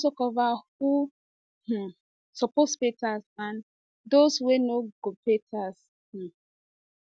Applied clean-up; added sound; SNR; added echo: none; none; none; none.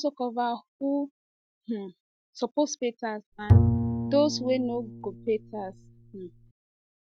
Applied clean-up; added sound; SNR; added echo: none; Bowed string instrument; -4 dB; none.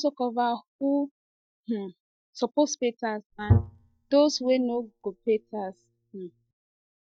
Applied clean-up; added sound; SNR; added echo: neural mask model DeepFilterNet 3.